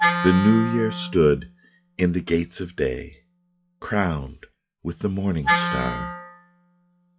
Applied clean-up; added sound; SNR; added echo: classical method log-MMSE.